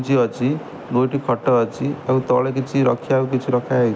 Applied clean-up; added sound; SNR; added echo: none; none; none; none.